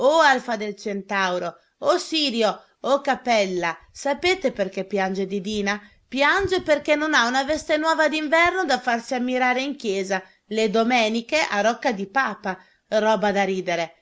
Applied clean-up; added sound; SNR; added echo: none; none; none; none.